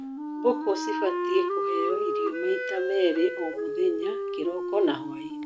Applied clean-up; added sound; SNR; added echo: none; Wind instrument, woodwind instrument; 2 dB; none.